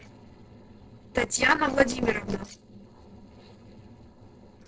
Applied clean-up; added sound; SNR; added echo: neural separator model SepFormer DNS4.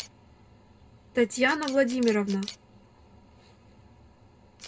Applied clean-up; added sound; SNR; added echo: none; Camera; 18 dB; reverberation time 0.2 s.